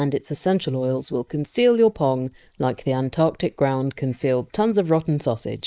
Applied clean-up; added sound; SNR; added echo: neural mask model Resemble Enhance denoiser.